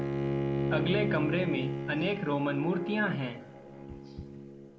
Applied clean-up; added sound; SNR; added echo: none; Bowed string instrument; 1 dB; none.